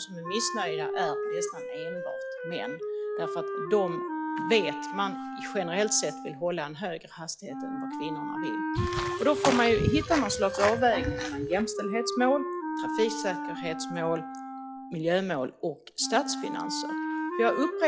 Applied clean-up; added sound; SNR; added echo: classical method log-MMSE.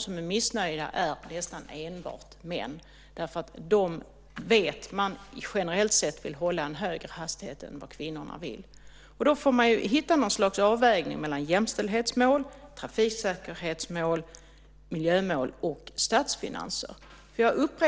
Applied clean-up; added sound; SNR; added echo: none; none; none; none.